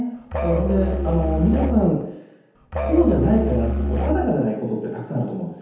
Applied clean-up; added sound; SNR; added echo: none; Musical instrument; 2 dB; reverberation time 1.0 s.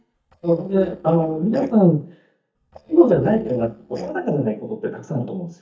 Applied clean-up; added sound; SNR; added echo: neural mask model DeepFilterNet 3.